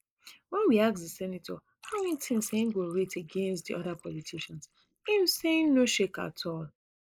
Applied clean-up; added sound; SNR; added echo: neural mask model Resemble Enhance denoiser.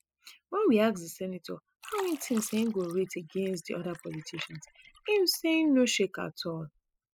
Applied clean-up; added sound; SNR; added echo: classical method spectral subtraction.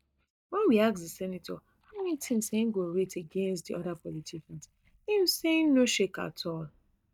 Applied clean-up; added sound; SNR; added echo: neural mask model DeepFilterNet 3.